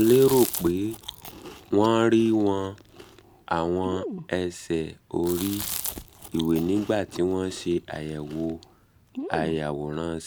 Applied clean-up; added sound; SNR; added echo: none; Chewing, mastication; 13 dB; none.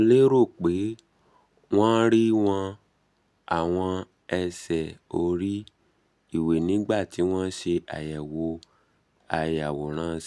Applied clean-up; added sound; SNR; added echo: none; none; none; none.